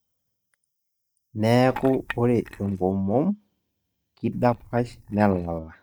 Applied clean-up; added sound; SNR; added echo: neural mask model DeepFilterNet 3.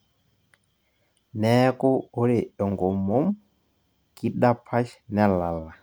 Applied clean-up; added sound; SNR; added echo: none; none; none; none.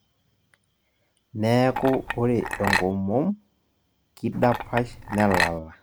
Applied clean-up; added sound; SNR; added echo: none; Chink, clink; 3 dB; none.